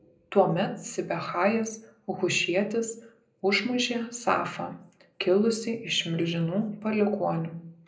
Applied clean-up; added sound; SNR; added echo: none; none; none; reverberation time 0.5 s.